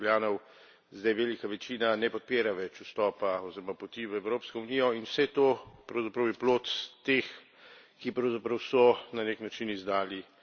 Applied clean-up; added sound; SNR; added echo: none; none; none; none.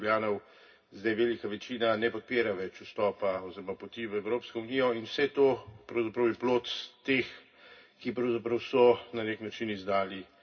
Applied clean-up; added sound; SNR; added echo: none; none; none; reverberation time 0.4 s.